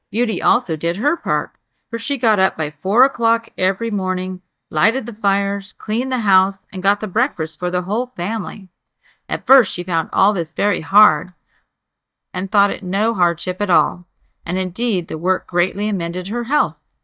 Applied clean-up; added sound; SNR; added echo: neural mask model DeepFilterNet 3.